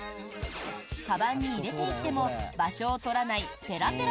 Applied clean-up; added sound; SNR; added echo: none; none; none; none.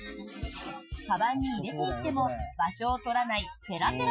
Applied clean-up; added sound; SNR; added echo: classical method Wiener filter.